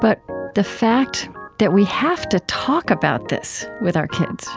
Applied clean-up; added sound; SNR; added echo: none; Organ; 14 dB; none.